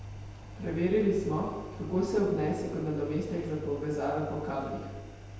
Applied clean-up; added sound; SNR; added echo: none; Engine; 12 dB; reverberation time 1.1 s.